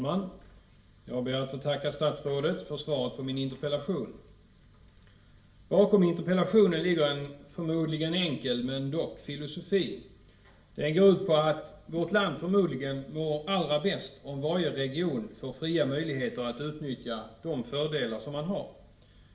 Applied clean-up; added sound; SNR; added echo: none; none; none; reverberation time 0.5 s.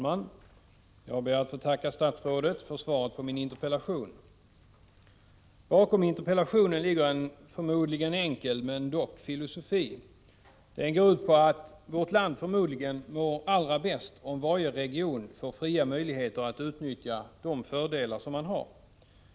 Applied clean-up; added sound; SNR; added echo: none; none; none; none.